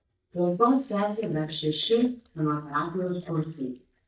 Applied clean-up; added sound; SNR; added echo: neural mask model DeepFilterNet 3.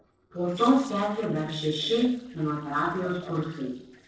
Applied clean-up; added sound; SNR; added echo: neural separator model SepFormer DNS4.